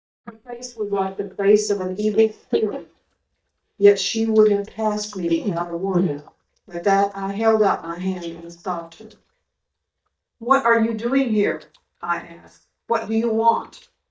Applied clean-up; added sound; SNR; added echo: neural mask model DeepFilterNet 3.